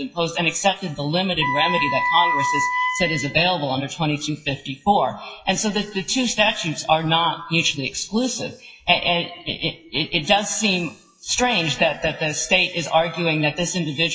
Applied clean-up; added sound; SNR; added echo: classical method WPE with log-MMSE.